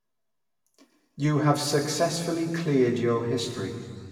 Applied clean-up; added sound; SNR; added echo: none; none; none; reverberation time 1.9 s.